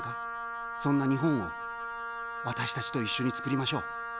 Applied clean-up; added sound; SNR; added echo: none; Wind instrument, woodwind instrument; 5 dB; none.